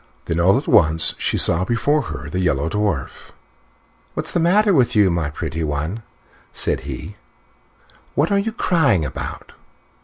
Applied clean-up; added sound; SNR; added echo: none; none; none; none.